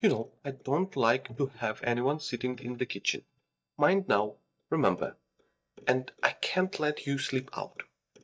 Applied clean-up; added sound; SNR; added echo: neural mask model DeepFilterNet 3.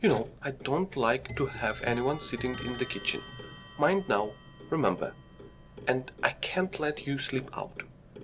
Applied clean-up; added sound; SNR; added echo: none; Clock; 12 dB; none.